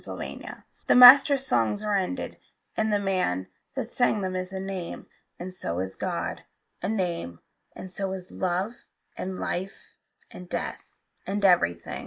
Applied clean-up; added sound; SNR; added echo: neural mask model Resemble Enhance denoiser.